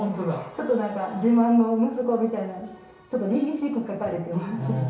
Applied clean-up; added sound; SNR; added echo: none; none; none; reverberation time 0.6 s.